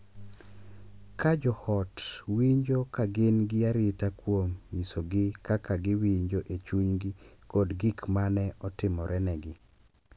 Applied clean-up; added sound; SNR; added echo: none; none; none; none.